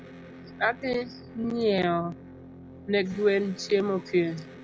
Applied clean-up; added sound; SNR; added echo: none; Electric guitar; 17 dB; none.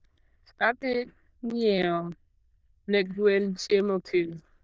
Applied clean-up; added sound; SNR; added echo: neural diffusion model UNIVERSE++.